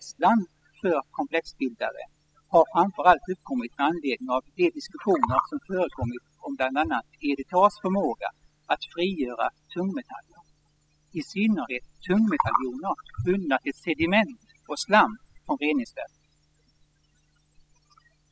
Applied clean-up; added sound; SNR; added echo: classical method spectral subtraction.